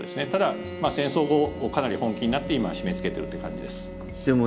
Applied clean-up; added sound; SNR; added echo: none; Bowed string instrument; 11 dB; none.